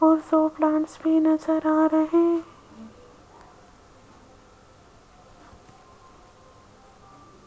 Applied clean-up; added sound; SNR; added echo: none; none; none; none.